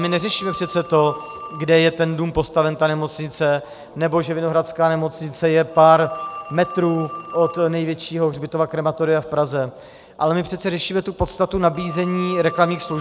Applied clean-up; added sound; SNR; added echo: none; Telephone; 16 dB; none.